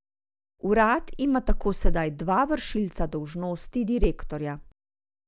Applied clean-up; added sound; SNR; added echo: none; none; none; none.